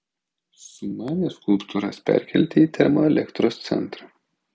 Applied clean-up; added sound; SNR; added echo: none; none; none; none.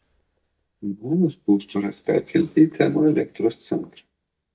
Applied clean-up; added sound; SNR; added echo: neural mask model DeepFilterNet 3.